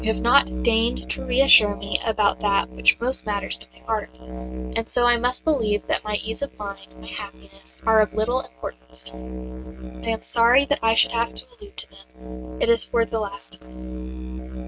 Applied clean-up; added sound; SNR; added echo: neural mask model RNNoise.